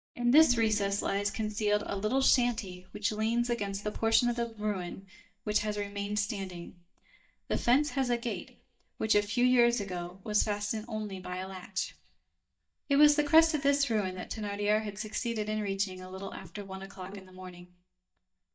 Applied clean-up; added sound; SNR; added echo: neural mask model DeepFilterNet 3.